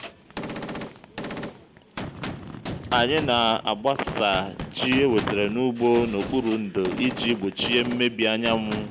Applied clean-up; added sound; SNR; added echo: none; Gunshot, gunfire; 10 dB; none.